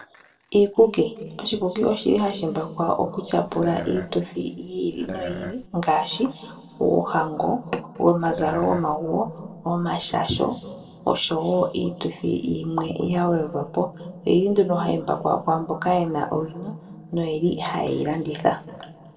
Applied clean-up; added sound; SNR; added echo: neural separator model SepFormer DNS4.